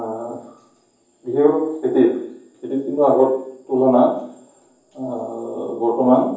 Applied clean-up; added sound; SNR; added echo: none; none; none; reverberation time 0.7 s.